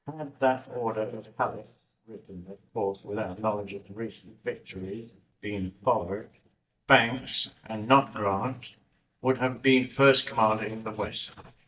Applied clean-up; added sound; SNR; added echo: neural mask model DeepFilterNet 3.